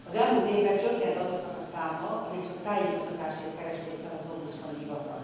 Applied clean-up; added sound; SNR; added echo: none; Train; 16 dB; reverberation time 1.2 s.